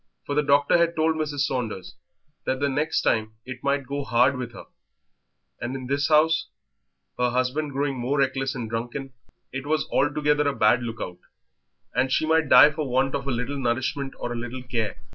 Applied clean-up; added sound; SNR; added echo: none; none; none; none.